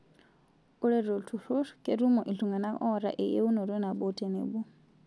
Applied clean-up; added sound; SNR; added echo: none; none; none; none.